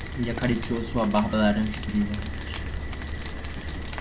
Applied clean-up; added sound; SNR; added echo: none; Rain; 4 dB; none.